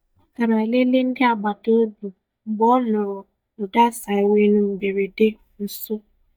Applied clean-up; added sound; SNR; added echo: neural mask model DeepFilterNet 3.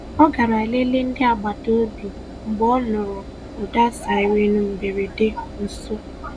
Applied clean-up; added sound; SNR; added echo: none; Engine; 14 dB; none.